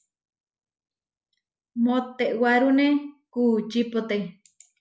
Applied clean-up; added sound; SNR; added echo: none; none; none; none.